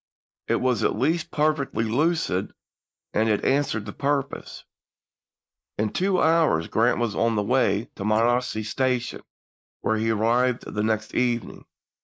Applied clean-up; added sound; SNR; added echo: neural mask model Resemble Enhance denoiser.